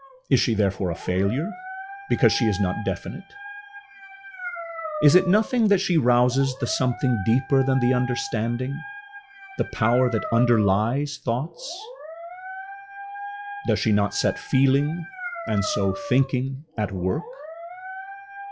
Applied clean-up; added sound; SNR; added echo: classical method log-MMSE.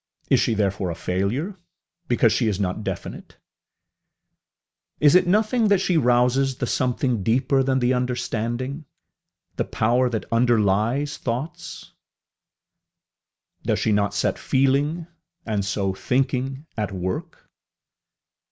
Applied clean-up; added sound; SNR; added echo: none; none; none; none.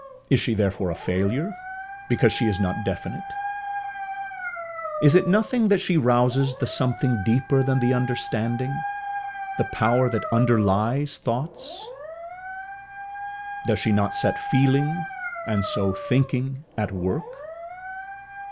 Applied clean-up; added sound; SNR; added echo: none; Dog; 10 dB; none.